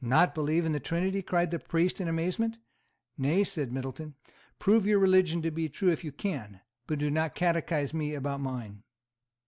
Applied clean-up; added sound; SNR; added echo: none; none; none; none.